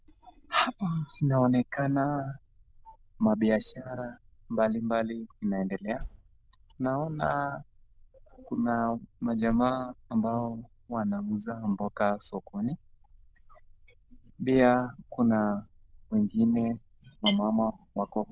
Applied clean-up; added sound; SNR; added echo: neural diffusion model UNIVERSE++.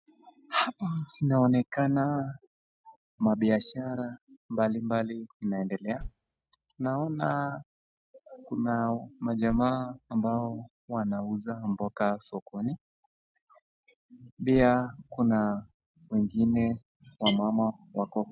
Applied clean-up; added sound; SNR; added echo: neural mask model RNNoise.